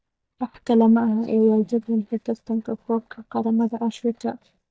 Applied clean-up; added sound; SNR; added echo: neural mask model DeepFilterNet 3.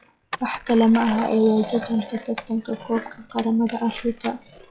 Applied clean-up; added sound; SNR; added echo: classical method log-MMSE.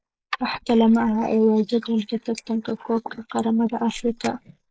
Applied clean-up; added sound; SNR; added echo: neural mask model Resemble Enhance denoiser.